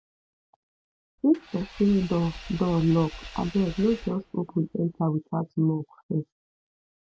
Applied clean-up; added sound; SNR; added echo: none; Engine / Vehicle; 16 dB; none.